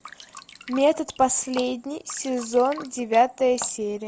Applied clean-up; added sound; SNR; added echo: none; Drip; 18 dB; none.